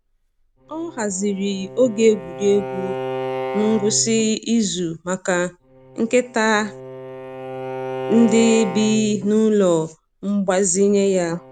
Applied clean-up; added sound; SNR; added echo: none; Bowed string instrument; 11 dB; none.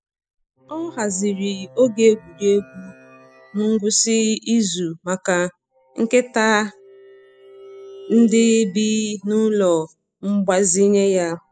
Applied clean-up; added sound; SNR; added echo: classical method spectral subtraction.